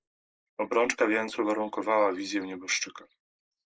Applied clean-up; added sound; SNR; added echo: neural mask model Resemble Enhance denoiser.